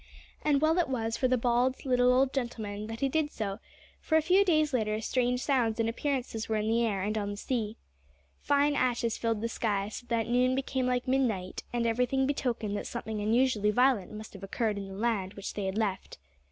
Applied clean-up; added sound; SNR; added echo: none; none; none; none.